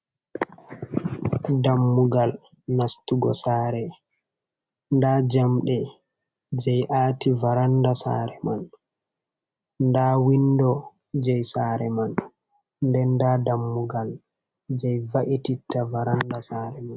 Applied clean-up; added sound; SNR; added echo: none; none; none; none.